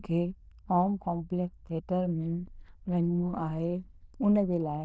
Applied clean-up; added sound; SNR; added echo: neural diffusion model UNIVERSE++.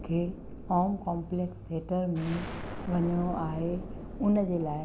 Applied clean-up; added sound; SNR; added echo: none; Explosion; 10 dB; none.